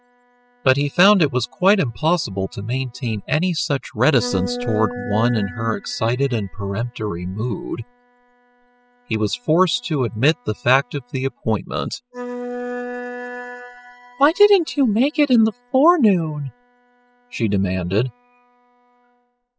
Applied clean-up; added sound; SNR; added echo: classical method spectral subtraction.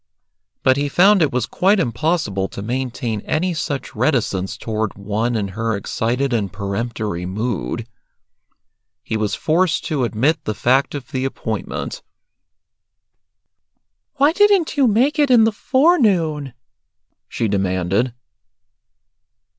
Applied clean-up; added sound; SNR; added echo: none; none; none; none.